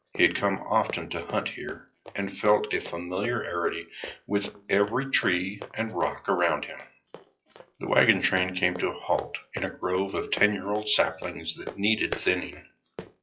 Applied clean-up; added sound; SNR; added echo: classical method WPE with log-MMSE.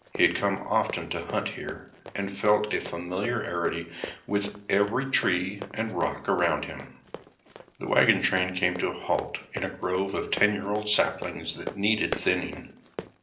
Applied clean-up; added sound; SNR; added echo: none; Run; 14 dB; reverberation time 0.5 s.